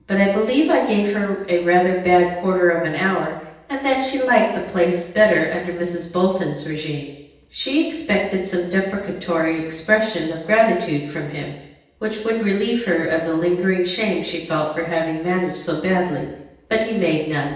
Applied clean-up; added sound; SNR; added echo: none; none; none; reverberation time 0.9 s.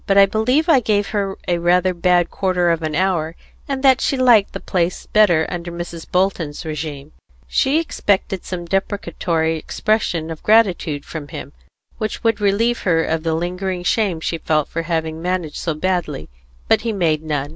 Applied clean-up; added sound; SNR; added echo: none; none; none; none.